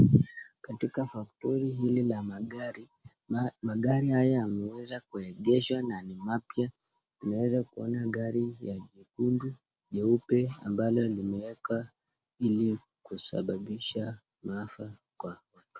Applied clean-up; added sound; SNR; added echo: none; none; none; none.